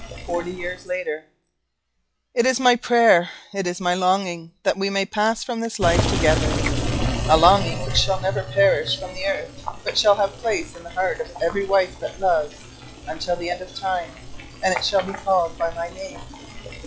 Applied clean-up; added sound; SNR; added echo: classical method log-MMSE.